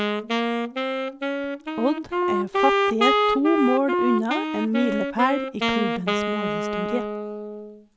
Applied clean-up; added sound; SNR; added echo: none; Wind instrument, woodwind instrument; -2 dB; none.